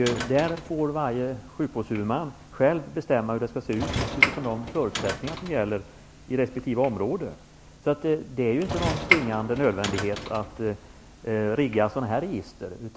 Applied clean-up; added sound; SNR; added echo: none; Sliding door / Train; 6 dB; none.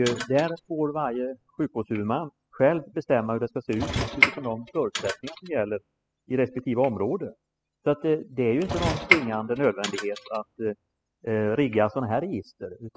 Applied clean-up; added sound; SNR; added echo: classical method spectral subtraction.